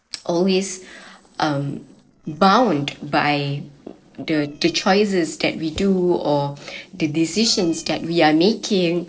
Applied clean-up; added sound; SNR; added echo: neural separator model SepFormer DNS4.